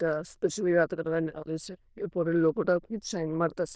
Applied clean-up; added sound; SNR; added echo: neural diffusion model UNIVERSE++.